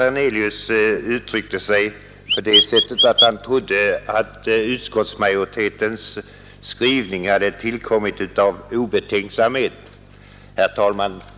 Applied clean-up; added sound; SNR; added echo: none; Chirp, tweet; -4 dB; none.